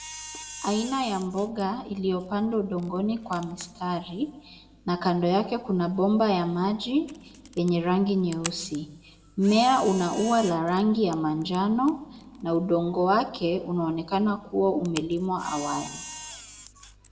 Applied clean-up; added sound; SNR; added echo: none; Camera; 18 dB; reverberation time 1.4 s.